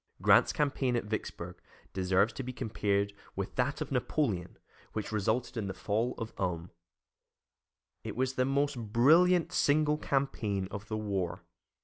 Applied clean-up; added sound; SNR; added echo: none; none; none; none.